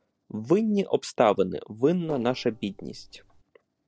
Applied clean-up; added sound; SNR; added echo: neural separator model SepFormer DNS4.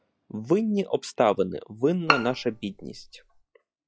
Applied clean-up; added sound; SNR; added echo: classical method log-MMSE.